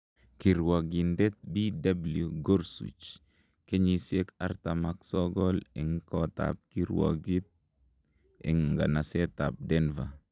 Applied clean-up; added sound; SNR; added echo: none; none; none; none.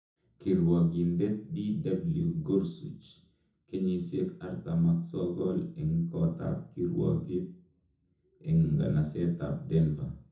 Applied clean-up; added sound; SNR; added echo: none; none; none; reverberation time 0.5 s.